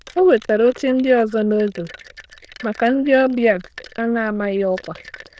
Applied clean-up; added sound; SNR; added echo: neural diffusion model UNIVERSE++.